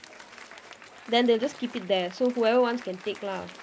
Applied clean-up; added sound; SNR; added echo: none; Applause; 19 dB; none.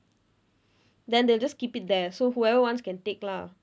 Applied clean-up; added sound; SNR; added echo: none; none; none; none.